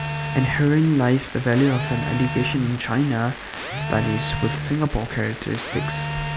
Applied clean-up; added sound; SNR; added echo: none; Telephone + Telephone; 7 dB; none.